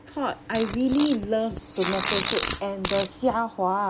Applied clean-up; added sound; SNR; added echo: none; Fart; 2 dB; none.